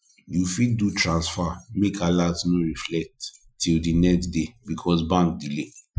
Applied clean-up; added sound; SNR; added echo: classical method Wiener filter.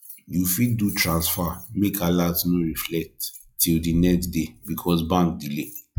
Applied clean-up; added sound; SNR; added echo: classical method log-MMSE.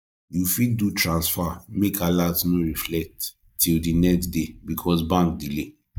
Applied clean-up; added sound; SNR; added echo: neural mask model DeepFilterNet 3.